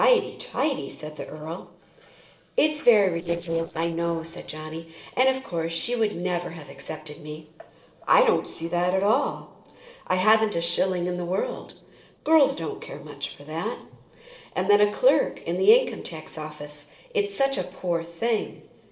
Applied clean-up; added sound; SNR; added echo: neural separator model SepFormer DNS4.